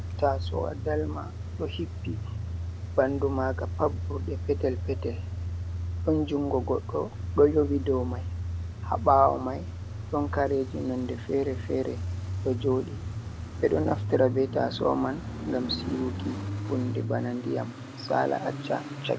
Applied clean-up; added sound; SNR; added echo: none; Idling / Engine starting / Accelerating, revving, vroom / Car; 5 dB; none.